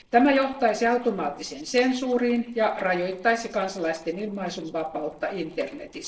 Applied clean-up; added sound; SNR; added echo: neural separator model SepFormer DNS4.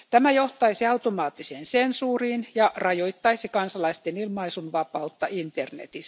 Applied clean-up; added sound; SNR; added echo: none; none; none; none.